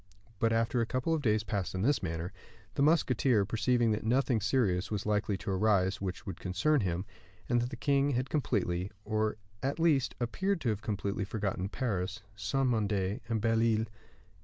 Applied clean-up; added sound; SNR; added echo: none; none; none; none.